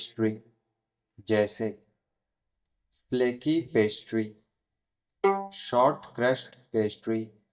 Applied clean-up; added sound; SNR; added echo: neural mask model DeepFilterNet 3.